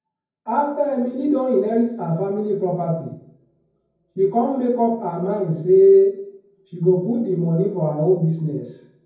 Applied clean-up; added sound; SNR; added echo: none; none; none; reverberation time 0.9 s.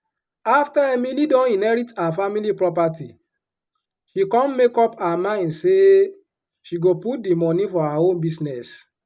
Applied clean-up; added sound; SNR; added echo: none; none; none; none.